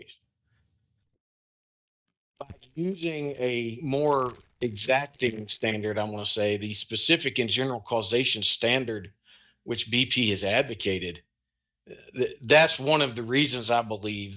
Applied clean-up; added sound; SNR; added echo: neural mask model DeepFilterNet 3.